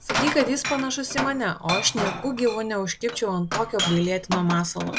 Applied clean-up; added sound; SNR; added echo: none; Glass; 5 dB; none.